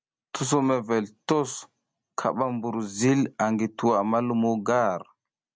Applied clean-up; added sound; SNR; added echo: none; none; none; none.